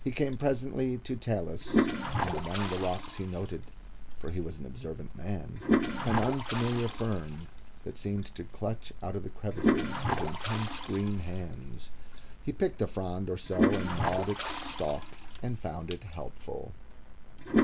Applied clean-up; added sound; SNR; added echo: none; Toilet flush; 2 dB; none.